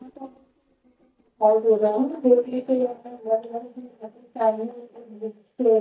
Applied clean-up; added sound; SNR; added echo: neural mask model DeepFilterNet 3.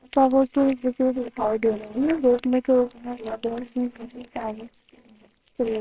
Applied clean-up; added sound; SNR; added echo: neural separator model SepFormer WHAMR!.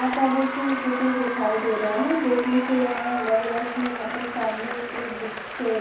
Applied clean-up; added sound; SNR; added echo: none; Applause; 6 dB; reverberation time 0.7 s.